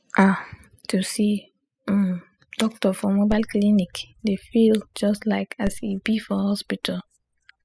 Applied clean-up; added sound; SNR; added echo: classical method spectral subtraction.